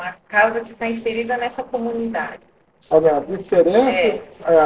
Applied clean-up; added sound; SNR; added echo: neural separator model SepFormer DNS4.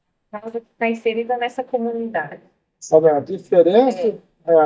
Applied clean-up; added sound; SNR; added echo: neural mask model DeepFilterNet 3.